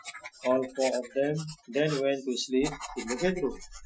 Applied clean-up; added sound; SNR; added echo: classical method Wiener filter.